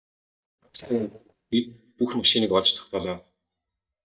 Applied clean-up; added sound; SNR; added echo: neural mask model DeepFilterNet 3.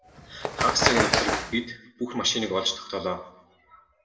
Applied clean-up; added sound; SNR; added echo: none; Bird; -2 dB; reverberation time 0.6 s.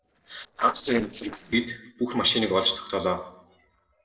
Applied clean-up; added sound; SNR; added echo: neural separator model SepFormer DNS4.